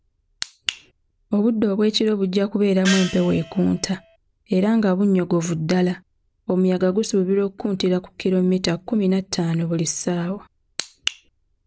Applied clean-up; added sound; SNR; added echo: none; Gong; 9 dB; none.